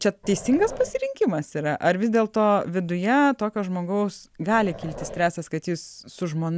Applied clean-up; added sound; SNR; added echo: none; Growling; 15 dB; none.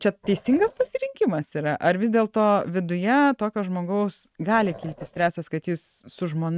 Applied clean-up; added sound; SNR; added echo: neural mask model RNNoise.